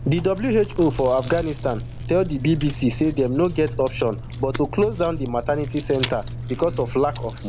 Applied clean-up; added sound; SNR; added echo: none; Chewing, mastication; 9 dB; none.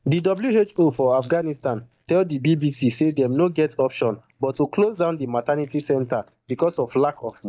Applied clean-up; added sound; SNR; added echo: neural mask model DeepFilterNet 3.